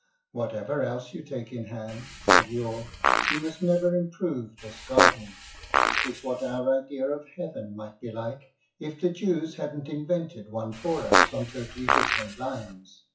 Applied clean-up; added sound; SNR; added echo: classical method WPE with log-MMSE.